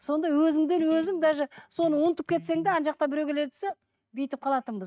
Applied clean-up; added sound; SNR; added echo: neural mask model RNNoise.